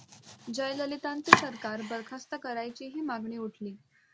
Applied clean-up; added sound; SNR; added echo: none; Domestic sounds, home sounds; -4 dB; none.